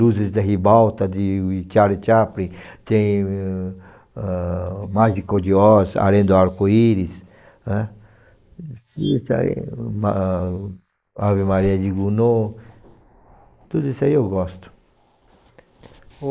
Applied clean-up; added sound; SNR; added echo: neural mask model Resemble Enhance denoiser.